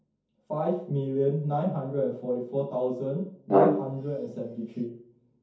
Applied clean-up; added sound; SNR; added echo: none; Brass instrument; -3 dB; reverberation time 0.6 s.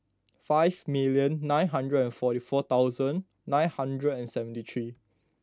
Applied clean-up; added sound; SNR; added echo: none; none; none; none.